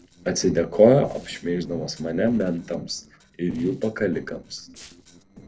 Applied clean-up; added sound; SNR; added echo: neural separator model SepFormer DNS4.